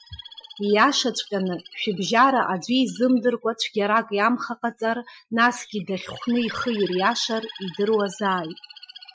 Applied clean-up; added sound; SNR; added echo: classical method Wiener filter.